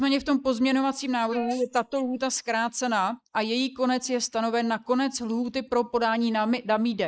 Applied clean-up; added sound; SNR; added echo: neural mask model Resemble Enhance denoiser.